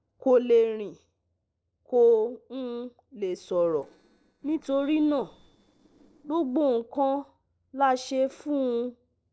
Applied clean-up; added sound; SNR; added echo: neural separator model SepFormer DNS4.